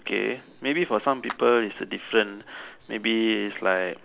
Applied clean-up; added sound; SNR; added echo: none; Clapping; 18 dB; none.